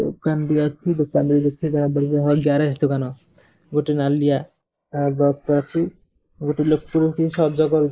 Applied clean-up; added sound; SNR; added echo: neural mask model Resemble Enhance denoiser.